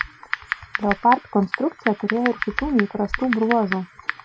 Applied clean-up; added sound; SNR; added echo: none; Typing; 7 dB; none.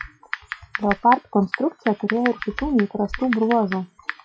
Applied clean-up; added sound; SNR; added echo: classical method log-MMSE.